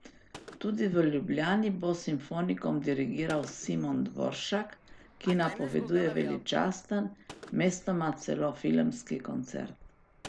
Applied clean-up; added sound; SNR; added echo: none; Fixed-wing aircraft, airplane + Gunshot, gunfire; 18 dB; none.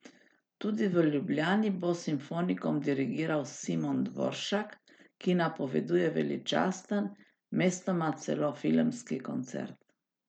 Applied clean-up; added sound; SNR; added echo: none; none; none; none.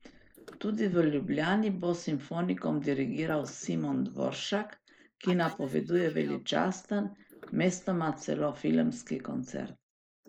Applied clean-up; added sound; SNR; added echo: neural mask model Resemble Enhance denoiser.